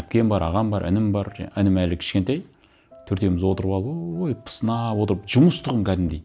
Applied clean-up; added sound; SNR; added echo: none; none; none; none.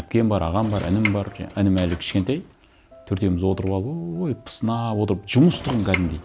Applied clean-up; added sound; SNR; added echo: none; Sliding door / Train; 15 dB; none.